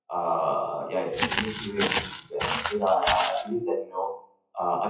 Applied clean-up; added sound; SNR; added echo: classical method WPE with log-MMSE.